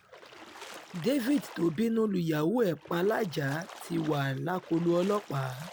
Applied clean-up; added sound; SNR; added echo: none; Splash, splatter; 19 dB; none.